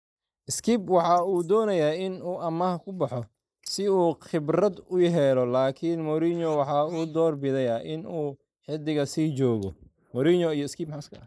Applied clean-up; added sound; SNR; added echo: neural mask model Resemble Enhance denoiser.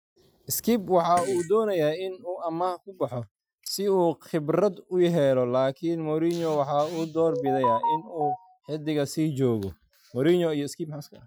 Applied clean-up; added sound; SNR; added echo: classical method Wiener filter.